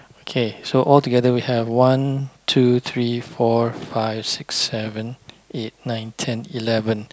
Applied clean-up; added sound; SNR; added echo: none; none; none; none.